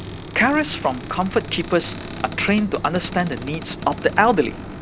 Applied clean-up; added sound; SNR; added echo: none; Mechanisms + Cupboard open or close; 10 dB; none.